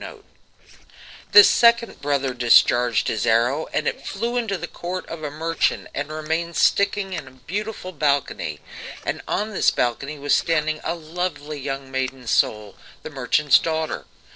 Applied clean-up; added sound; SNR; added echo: neural separator model SepFormer DNS4.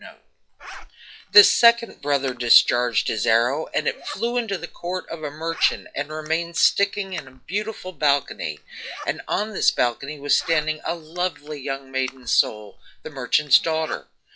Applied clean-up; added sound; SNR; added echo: classical method log-MMSE.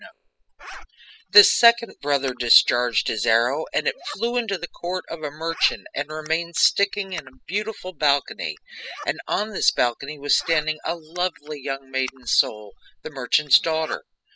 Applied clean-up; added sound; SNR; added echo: classical method spectral subtraction.